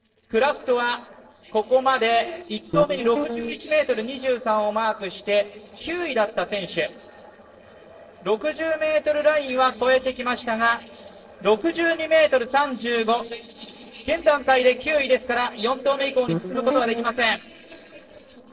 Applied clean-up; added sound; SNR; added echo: neural separator model SepFormer DNS4.